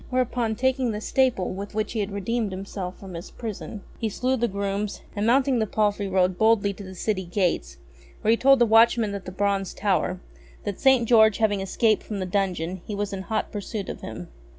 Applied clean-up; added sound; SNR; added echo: none; none; none; none.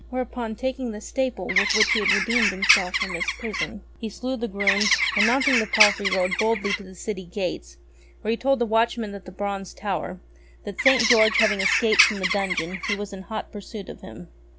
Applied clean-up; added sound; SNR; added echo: none; Bird; -4 dB; none.